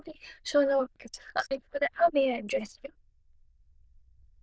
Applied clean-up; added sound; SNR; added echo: neural diffusion model UNIVERSE++.